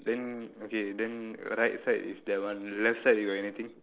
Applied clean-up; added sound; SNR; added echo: neural separator model SepFormer DNS4.